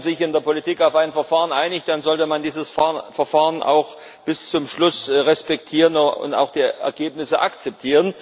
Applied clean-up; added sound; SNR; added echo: none; none; none; none.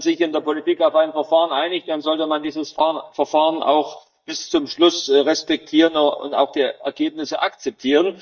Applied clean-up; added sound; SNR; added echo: neural mask model DeepFilterNet 3.